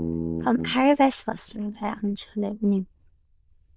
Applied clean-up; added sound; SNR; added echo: neural diffusion model UNIVERSE++.